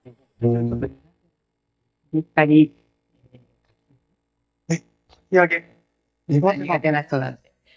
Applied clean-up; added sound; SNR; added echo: neural mask model DeepFilterNet 3.